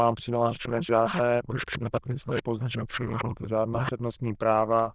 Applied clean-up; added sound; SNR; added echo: neural diffusion model UNIVERSE++.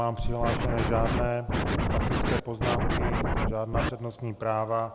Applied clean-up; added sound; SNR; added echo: none; Scratching (performance technique); -4 dB; none.